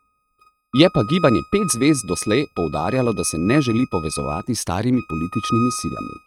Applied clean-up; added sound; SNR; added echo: neural mask model RNNoise.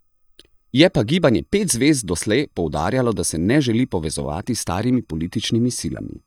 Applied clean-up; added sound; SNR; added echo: neural mask model DeepFilterNet 3.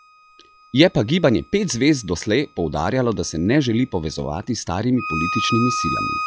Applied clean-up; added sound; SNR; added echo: classical method log-MMSE.